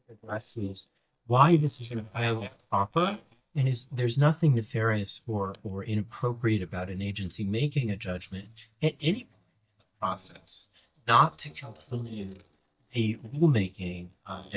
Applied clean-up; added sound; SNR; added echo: neural mask model DeepFilterNet 3.